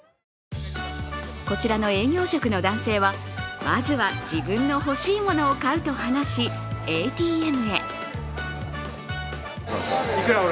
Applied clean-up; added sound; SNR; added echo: none; none; none; none.